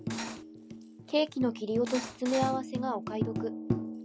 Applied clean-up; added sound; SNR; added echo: none; Cutlery, silverware + Tambourine; 4 dB; none.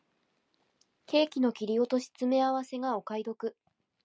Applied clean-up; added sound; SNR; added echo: none; none; none; none.